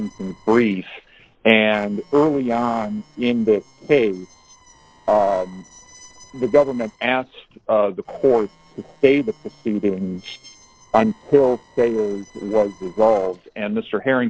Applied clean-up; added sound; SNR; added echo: neural separator model SepFormer DNS4.